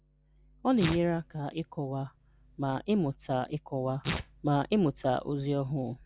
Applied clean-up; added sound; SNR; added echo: none; Tearing; 11 dB; none.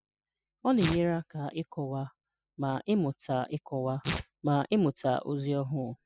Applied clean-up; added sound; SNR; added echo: classical method spectral subtraction.